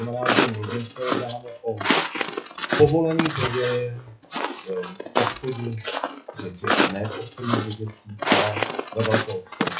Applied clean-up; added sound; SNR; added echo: classical method WPE with log-MMSE.